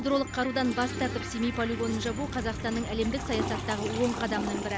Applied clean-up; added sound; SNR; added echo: none; Toilet flush / Water; 9 dB; none.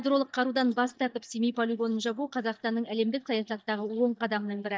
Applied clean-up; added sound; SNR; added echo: neural mask model DeepFilterNet 3.